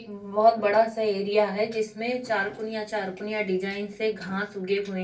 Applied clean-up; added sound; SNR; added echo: none; none; none; reverberation time 0.3 s.